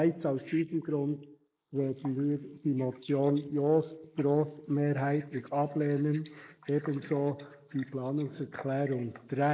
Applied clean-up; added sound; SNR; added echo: neural mask model Resemble Enhance denoiser.